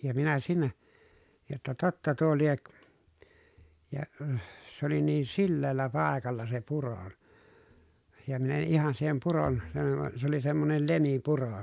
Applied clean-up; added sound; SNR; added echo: none; none; none; none.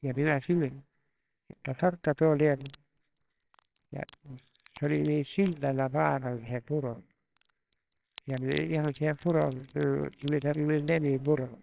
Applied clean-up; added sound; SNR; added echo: neural separator model SepFormer WHAMR!.